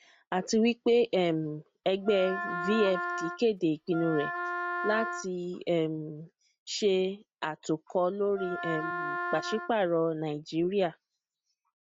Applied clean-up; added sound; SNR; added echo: neural mask model RNNoise.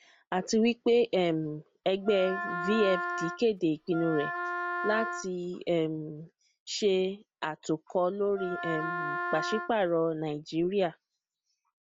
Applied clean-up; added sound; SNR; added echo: none; Wind instrument, woodwind instrument; 5 dB; none.